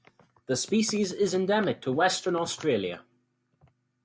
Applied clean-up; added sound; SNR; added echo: none; none; none; none.